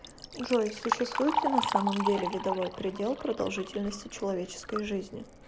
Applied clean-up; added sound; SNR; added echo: none; Liquid; 3 dB; none.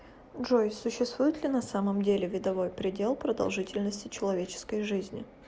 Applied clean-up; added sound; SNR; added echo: none; none; none; none.